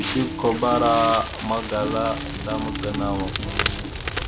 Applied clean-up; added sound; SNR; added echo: none; Crackle; 2 dB; none.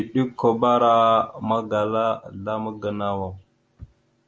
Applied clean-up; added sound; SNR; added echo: none; none; none; none.